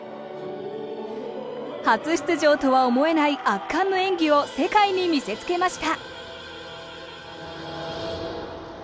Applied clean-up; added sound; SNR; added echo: none; none; none; none.